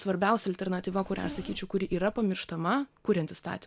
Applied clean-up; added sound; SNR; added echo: none; Zipper (clothing); 14 dB; none.